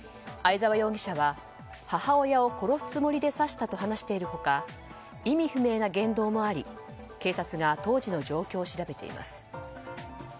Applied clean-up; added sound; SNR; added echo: none; none; none; none.